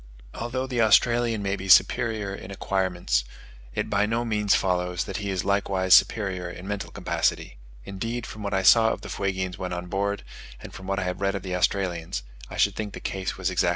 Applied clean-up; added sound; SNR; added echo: none; none; none; none.